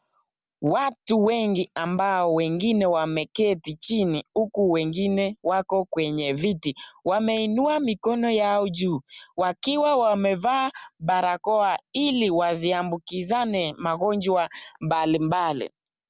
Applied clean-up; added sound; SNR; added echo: none; none; none; none.